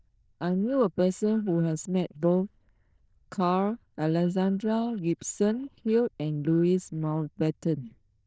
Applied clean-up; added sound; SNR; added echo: neural diffusion model UNIVERSE++.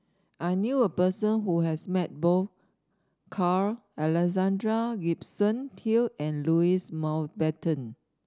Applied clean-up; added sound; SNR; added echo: none; none; none; none.